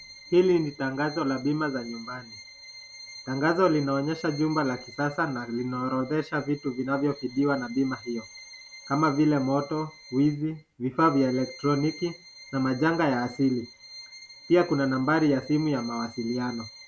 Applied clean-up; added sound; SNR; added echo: none; Bowed string instrument; 19 dB; none.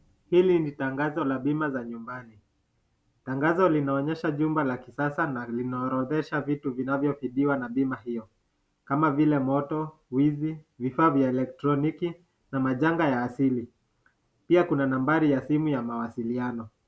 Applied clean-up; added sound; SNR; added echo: none; none; none; none.